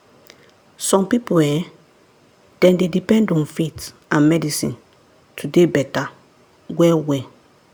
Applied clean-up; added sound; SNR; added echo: none; Percussion; 18 dB; none.